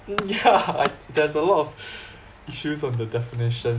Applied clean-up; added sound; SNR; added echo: none; Tools; 12 dB; none.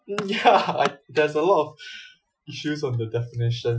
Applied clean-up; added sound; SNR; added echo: classical method Wiener filter.